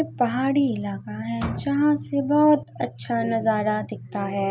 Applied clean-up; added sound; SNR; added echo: none; none; none; none.